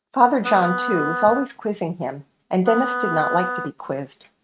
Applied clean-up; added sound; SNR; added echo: neural mask model RNNoise.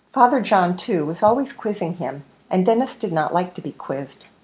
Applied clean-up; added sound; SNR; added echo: none; none; none; none.